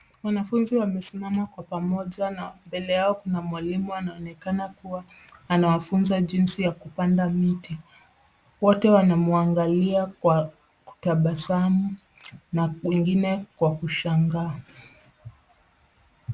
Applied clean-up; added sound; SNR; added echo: none; none; none; none.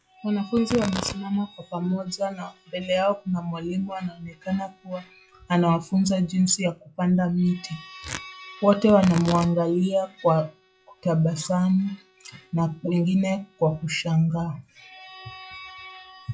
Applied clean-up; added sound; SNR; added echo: classical method log-MMSE.